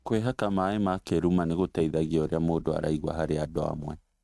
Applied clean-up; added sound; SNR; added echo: neural mask model RNNoise.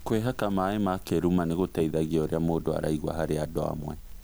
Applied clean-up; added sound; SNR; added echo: none; Crackle; 16 dB; none.